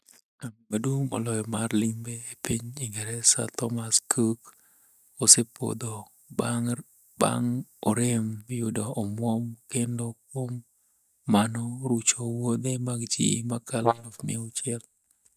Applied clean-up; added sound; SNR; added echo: neural mask model DeepFilterNet 3.